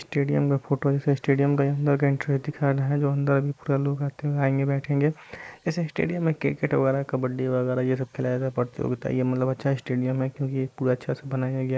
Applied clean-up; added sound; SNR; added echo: neural mask model Resemble Enhance denoiser.